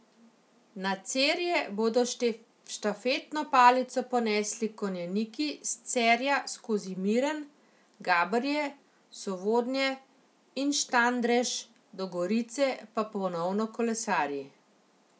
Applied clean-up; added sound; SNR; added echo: none; none; none; none.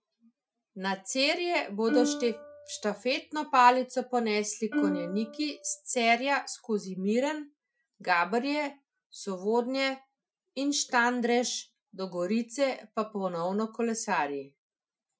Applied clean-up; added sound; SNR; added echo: classical method Wiener filter.